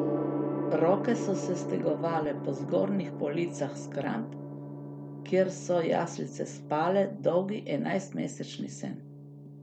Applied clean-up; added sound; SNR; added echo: none; Gong; 5 dB; none.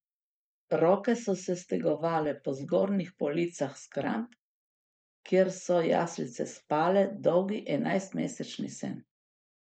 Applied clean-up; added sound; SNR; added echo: neural mask model Resemble Enhance denoiser.